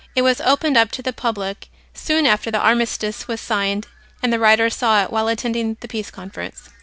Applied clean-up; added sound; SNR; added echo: none; none; none; none.